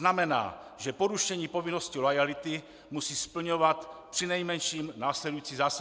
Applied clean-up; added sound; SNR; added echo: none; none; none; none.